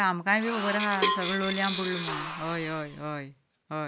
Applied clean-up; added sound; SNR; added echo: none; Tools + Cowbell; 0 dB; none.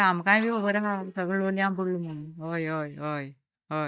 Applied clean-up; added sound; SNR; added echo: neural mask model DeepFilterNet 3.